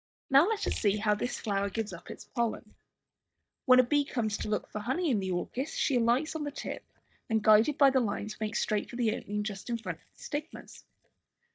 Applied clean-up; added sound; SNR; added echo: neural mask model DeepFilterNet 3.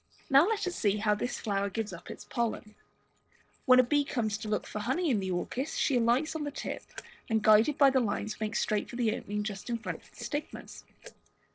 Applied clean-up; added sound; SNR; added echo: neural separator model SepFormer DNS4.